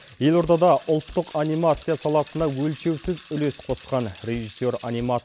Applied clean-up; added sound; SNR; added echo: none; Bicycle; 17 dB; none.